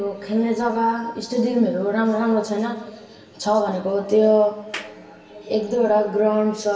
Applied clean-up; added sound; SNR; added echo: none; Clapping; 18 dB; reverberation time 1.0 s.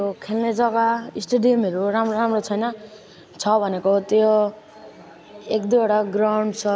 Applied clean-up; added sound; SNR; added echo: none; none; none; none.